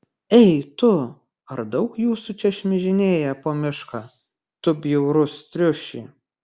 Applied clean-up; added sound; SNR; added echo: none; none; none; none.